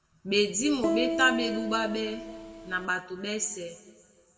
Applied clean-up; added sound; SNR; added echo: none; Piano; 3 dB; reverberation time 1.4 s.